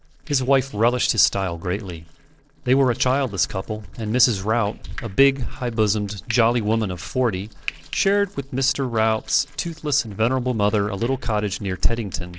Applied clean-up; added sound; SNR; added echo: neural separator model SepFormer DNS4.